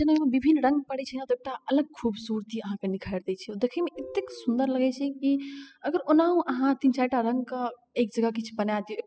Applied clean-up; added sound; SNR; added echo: classical method spectral subtraction.